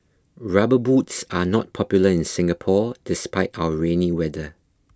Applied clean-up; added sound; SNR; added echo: none; none; none; none.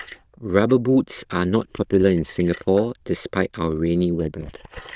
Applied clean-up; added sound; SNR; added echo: neural diffusion model UNIVERSE++.